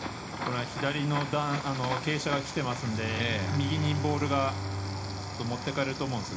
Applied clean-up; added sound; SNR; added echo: none; Bowed string instrument; 7 dB; reverberation time 0.4 s.